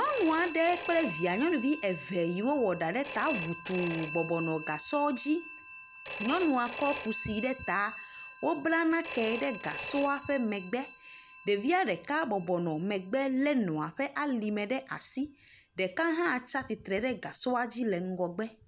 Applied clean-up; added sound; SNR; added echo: none; Telephone; 3 dB; none.